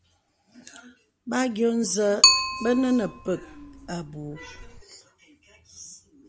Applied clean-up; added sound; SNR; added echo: none; Bicycle; -3 dB; none.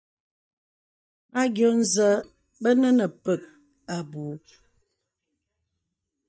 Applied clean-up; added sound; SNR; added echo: neural mask model DeepFilterNet 3.